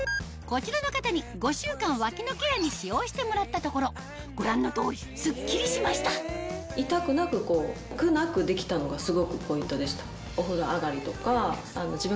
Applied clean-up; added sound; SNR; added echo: none; none; none; none.